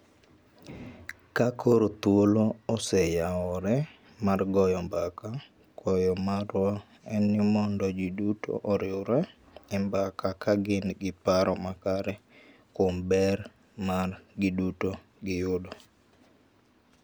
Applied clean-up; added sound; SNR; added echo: none; none; none; none.